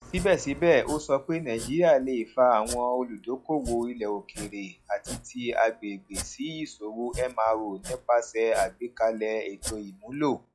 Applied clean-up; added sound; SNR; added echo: classical method log-MMSE.